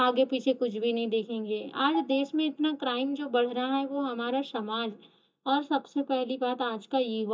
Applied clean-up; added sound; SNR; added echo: neural mask model DeepFilterNet 3.